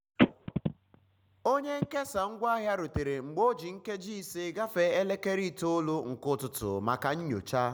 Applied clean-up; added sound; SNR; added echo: none; Telephone; 1 dB; none.